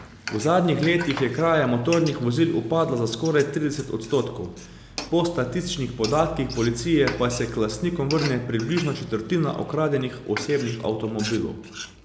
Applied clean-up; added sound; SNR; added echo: none; Frying (food); 15 dB; none.